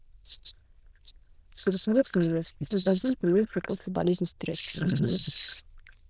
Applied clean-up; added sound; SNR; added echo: neural diffusion model UNIVERSE++.